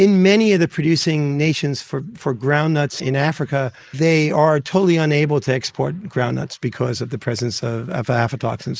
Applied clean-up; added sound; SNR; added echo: neural mask model Resemble Enhance denoiser.